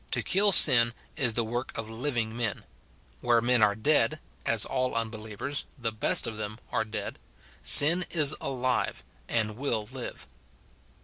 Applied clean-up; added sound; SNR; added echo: none; none; none; none.